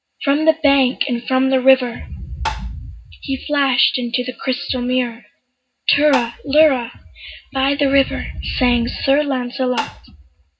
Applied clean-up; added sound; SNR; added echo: none; Tap; 7 dB; reverberation time 0.4 s.